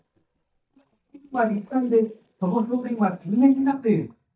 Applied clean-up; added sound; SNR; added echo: neural mask model DeepFilterNet 3.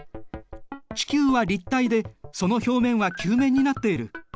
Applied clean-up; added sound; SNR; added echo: none; none; none; none.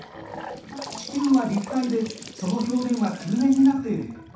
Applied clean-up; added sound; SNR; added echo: none; Trickle, dribble / Bathtub (filling or washing) / Sink (filling or washing) / Gurgling; 15 dB; reverberation time 0.7 s.